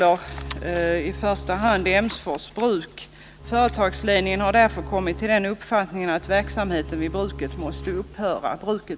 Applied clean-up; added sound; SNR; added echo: none; Bowed string instrument; 12 dB; none.